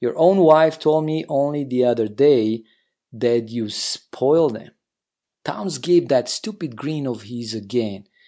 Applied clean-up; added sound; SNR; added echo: none; none; none; none.